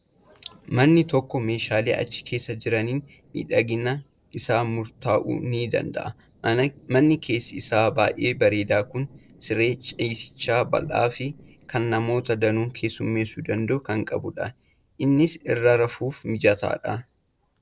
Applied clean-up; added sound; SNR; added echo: neural separator model SepFormer DNS4.